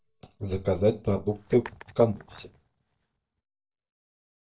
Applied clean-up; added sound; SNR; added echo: neural mask model DeepFilterNet 3.